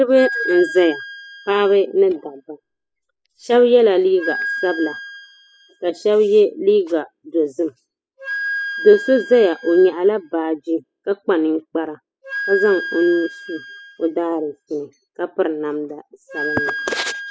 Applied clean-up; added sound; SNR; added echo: classical method spectral subtraction.